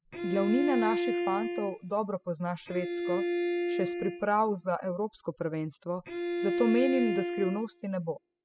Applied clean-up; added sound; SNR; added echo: classical method spectral subtraction.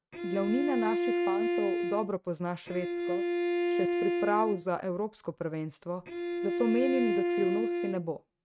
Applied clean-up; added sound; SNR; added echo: neural mask model RNNoise.